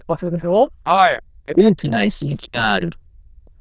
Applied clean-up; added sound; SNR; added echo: neural diffusion model UNIVERSE++.